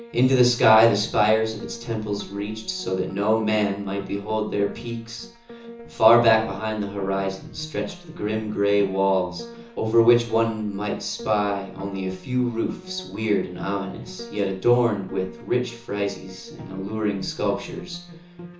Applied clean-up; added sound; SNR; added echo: none; Piano; 18 dB; reverberation time 0.6 s.